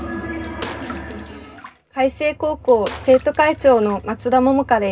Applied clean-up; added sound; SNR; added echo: none; Bathtub (filling or washing) / Water / Splash, splatter; 18 dB; reverberation time 0.2 s.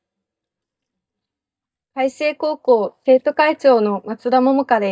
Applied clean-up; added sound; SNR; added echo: neural mask model DeepFilterNet 3.